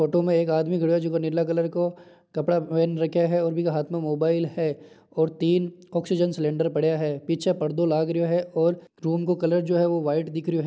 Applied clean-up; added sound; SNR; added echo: none; none; none; none.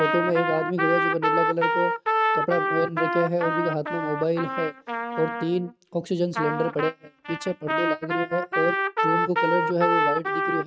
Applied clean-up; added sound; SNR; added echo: neural mask model RNNoise.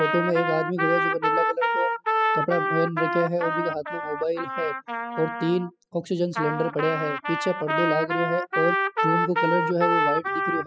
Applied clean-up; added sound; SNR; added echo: classical method spectral subtraction.